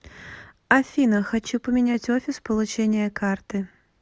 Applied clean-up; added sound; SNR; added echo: none; none; none; none.